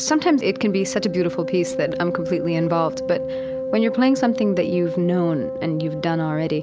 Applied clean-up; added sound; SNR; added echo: none; Wind instrument, woodwind instrument; 6 dB; none.